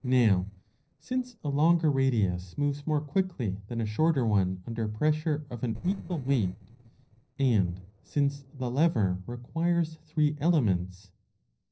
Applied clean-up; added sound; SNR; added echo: neural separator model SepFormer DNS4.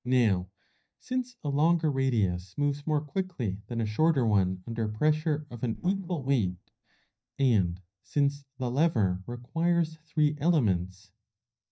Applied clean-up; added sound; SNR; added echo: neural mask model DeepFilterNet 3.